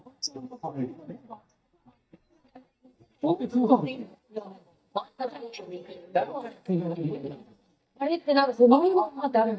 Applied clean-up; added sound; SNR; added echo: neural mask model DeepFilterNet 3.